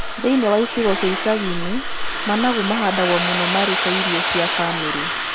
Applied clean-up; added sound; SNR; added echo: none; Domestic sounds, home sounds; -1 dB; none.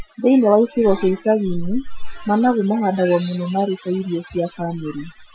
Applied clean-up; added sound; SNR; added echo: classical method Wiener filter.